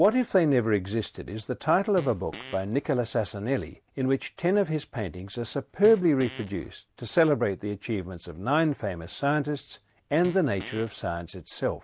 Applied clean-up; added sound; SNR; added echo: none; Fart; 17 dB; none.